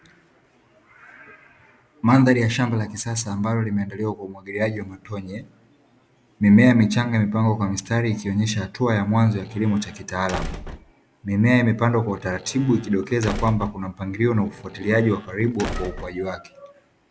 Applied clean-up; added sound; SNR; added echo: none; Squeak / Slam / Wood; 12 dB; none.